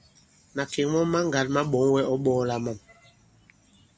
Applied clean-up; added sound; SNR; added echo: none; none; none; none.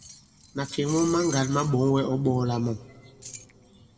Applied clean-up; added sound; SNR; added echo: none; Keys jangling; 17 dB; reverberation time 1.7 s.